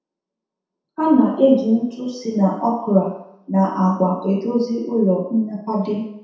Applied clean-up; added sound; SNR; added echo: none; none; none; reverberation time 0.7 s.